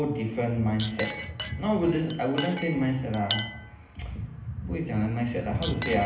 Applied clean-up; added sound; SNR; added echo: none; Chink, clink; 8 dB; reverberation time 0.8 s.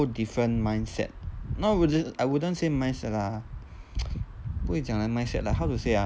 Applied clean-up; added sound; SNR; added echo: none; none; none; none.